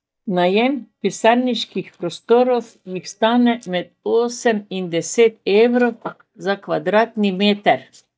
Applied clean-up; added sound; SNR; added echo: neural mask model DeepFilterNet 3.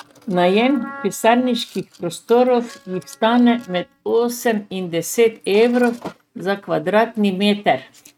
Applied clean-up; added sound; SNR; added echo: neural mask model RNNoise.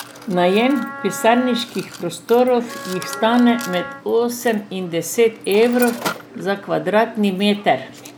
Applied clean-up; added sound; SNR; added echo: none; Mechanisms + Wind instrument, woodwind instrument; 14 dB; none.